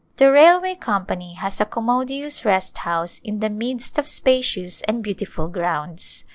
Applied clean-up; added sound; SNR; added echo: none; none; none; none.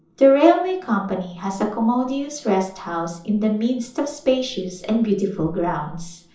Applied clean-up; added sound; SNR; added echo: none; none; none; reverberation time 0.6 s.